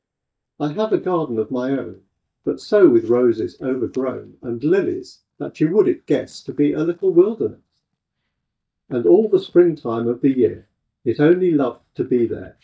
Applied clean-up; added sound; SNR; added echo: neural mask model DeepFilterNet 3.